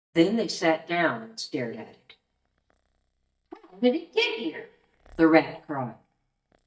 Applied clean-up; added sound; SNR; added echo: neural mask model DeepFilterNet 3.